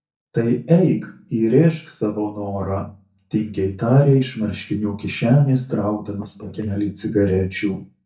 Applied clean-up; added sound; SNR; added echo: neural mask model DeepFilterNet 3.